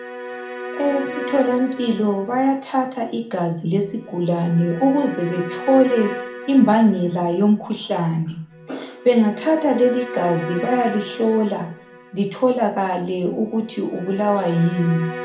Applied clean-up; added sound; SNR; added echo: none; Bowed string instrument; 13 dB; reverberation time 0.4 s.